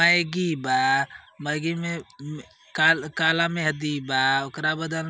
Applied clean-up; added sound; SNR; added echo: none; none; none; none.